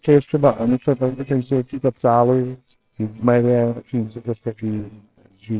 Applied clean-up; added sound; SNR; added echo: neural separator model SepFormer WHAMR!.